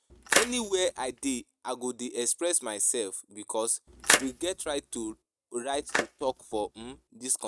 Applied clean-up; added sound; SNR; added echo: neural mask model RNNoise.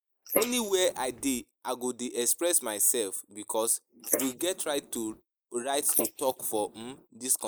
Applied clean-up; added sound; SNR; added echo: neural mask model Resemble Enhance denoiser.